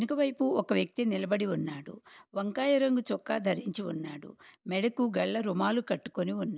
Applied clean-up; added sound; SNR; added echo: none; none; none; none.